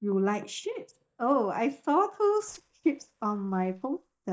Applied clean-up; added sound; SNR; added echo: neural mask model DeepFilterNet 3.